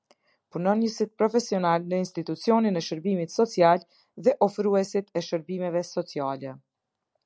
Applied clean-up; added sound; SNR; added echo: none; none; none; none.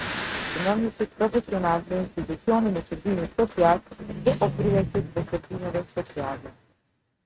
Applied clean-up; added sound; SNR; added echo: neural mask model RNNoise.